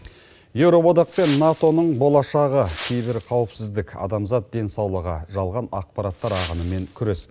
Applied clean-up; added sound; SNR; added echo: none; Wind; 14 dB; none.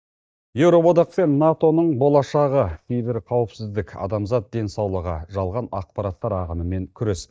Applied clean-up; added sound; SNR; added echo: neural mask model DeepFilterNet 3.